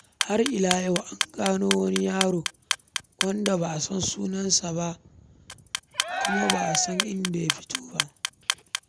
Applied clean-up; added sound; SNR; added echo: none; Cheering + Clock; 1 dB; none.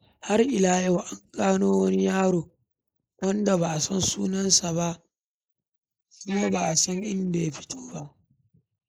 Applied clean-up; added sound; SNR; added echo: neural mask model Resemble Enhance denoiser.